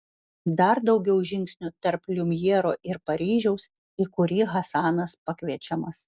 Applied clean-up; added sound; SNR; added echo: none; none; none; none.